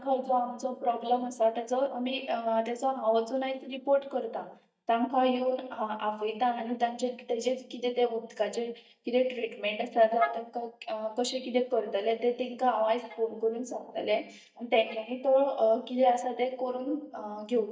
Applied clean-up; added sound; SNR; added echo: neural mask model DeepFilterNet 3.